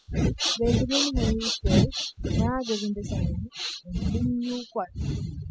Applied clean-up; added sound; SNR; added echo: classical method spectral subtraction.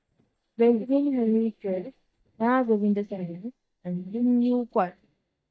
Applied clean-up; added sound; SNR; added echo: neural mask model DeepFilterNet 3.